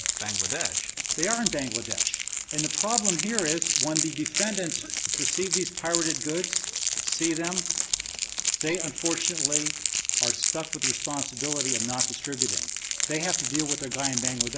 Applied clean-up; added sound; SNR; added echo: none; Crackle; -5 dB; none.